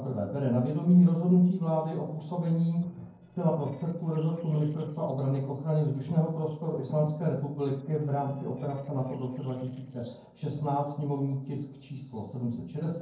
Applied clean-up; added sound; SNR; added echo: neural separator model SepFormer DNS4.